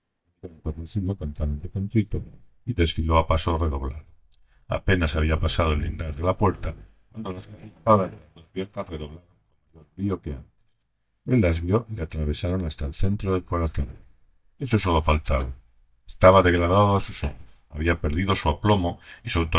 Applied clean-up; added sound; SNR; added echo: neural mask model DeepFilterNet 3.